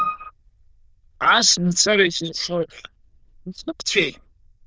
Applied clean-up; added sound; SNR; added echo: neural diffusion model UNIVERSE++.